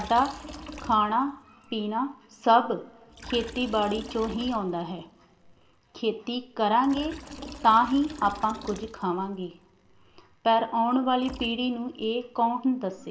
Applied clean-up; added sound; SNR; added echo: none; Liquid; 17 dB; reverberation time 0.7 s.